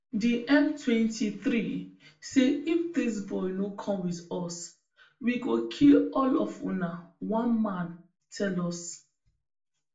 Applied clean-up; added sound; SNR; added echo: none; none; none; reverberation time 0.3 s.